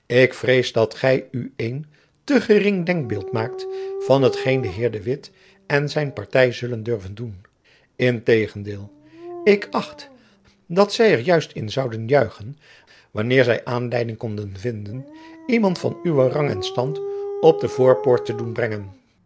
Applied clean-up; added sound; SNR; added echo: none; Dog; 14 dB; none.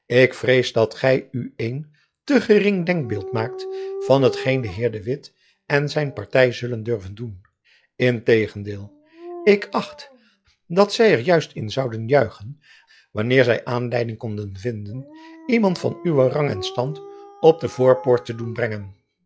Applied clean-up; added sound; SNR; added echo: classical method log-MMSE.